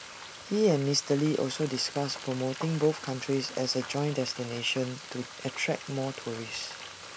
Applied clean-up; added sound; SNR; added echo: none; Frying (food); 13 dB; none.